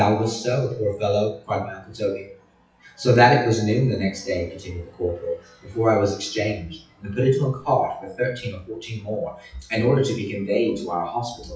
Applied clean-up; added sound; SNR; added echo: classical method WPE with log-MMSE.